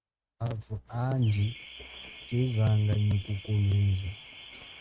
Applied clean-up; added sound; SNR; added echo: neural mask model RNNoise.